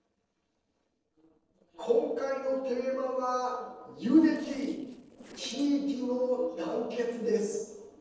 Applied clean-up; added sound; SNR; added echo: neural separator model SepFormer DNS4.